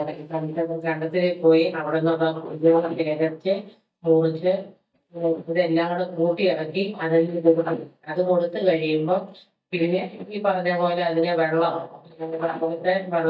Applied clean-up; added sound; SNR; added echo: neural mask model DeepFilterNet 3.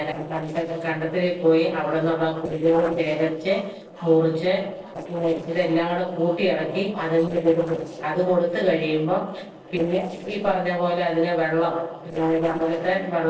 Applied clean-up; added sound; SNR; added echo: neural separator model SepFormer DNS4.